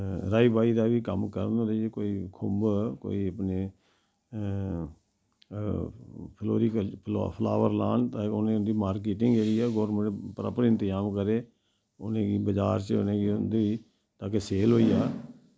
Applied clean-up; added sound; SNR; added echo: none; none; none; none.